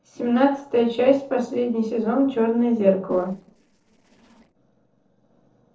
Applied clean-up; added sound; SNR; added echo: neural separator model SepFormer DNS4.